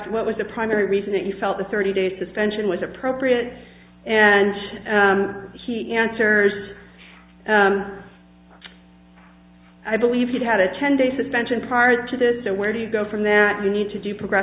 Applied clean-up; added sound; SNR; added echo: none; none; none; none.